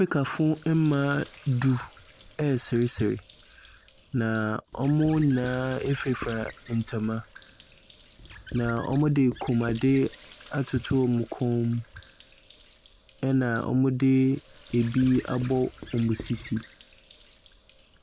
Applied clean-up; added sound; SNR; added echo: none; Sink (filling or washing) + Squeak / Writing; 18 dB; none.